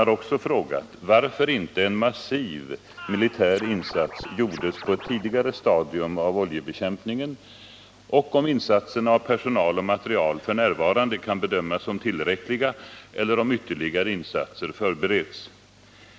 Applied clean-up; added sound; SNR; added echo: none; Scratching (performance technique); 15 dB; none.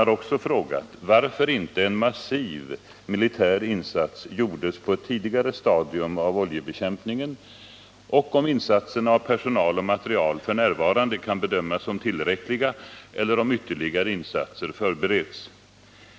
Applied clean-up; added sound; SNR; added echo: none; none; none; none.